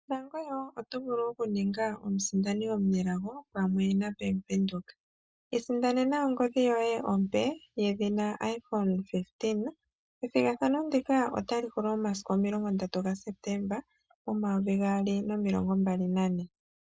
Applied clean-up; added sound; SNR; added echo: none; none; none; none.